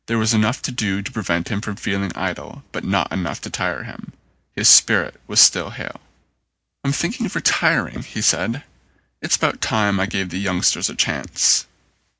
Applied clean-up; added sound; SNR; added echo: none; none; none; none.